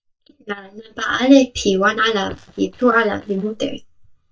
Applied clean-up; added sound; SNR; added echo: neural mask model DeepFilterNet 3.